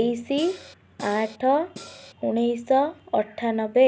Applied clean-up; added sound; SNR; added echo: none; Cymbal; 18 dB; none.